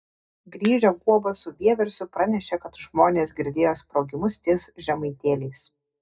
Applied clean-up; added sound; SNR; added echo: neural mask model DeepFilterNet 3.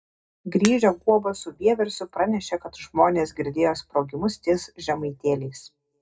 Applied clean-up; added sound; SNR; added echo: none; Shatter; 15 dB; reverberation time 0.2 s.